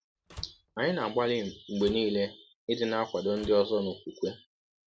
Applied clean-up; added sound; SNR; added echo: none; Slam; 20 dB; none.